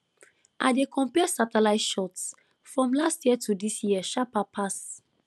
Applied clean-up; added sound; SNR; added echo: none; none; none; none.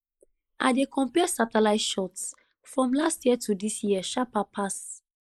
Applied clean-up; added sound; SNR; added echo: neural mask model Resemble Enhance denoiser.